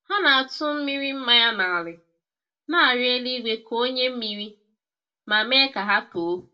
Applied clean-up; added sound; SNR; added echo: none; none; none; reverberation time 0.2 s.